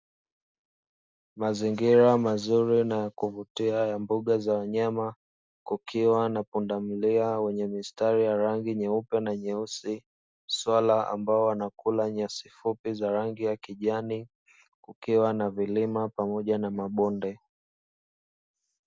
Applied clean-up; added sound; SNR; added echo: none; none; none; none.